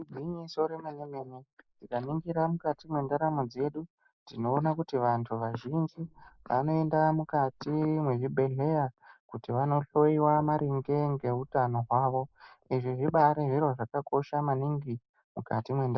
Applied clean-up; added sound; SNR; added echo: neural mask model Resemble Enhance denoiser.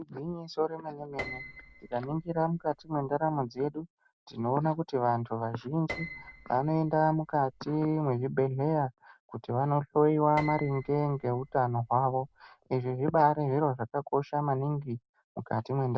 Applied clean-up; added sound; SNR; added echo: none; Piano; 16 dB; none.